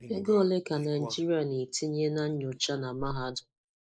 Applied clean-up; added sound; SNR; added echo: neural mask model Resemble Enhance denoiser.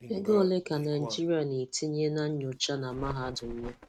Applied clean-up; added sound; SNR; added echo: neural mask model RNNoise.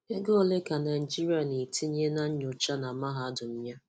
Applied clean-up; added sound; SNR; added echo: none; none; none; none.